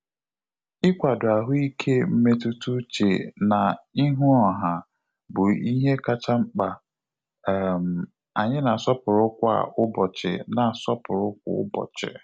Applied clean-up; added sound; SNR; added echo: none; none; none; none.